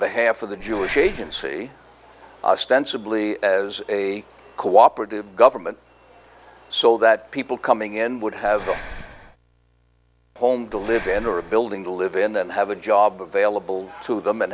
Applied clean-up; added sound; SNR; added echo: none; Breathing; 17 dB; none.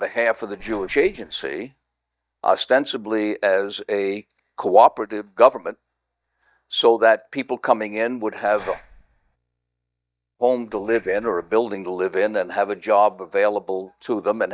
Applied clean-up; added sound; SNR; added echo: neural mask model DeepFilterNet 3.